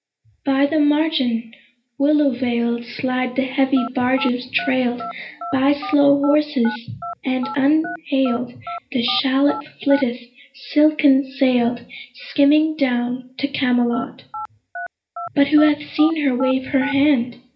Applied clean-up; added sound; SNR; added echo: none; Telephone; 13 dB; reverberation time 0.3 s.